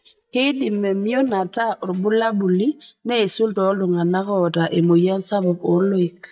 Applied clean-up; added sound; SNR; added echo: neural mask model DeepFilterNet 3.